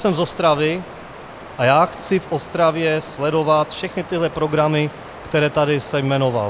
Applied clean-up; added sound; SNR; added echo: none; Water; 16 dB; none.